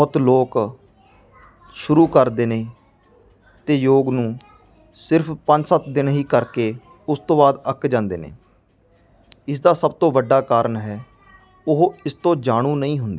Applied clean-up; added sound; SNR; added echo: none; none; none; none.